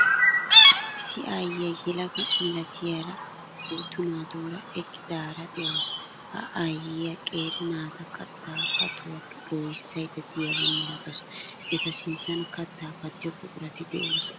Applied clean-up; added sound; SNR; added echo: none; Chirp, tweet; -1 dB; none.